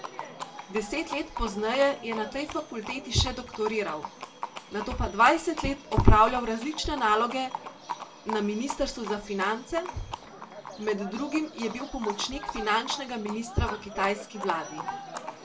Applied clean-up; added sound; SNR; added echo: none; Livestock, farm animals, working animals; 11 dB; reverberation time 0.2 s.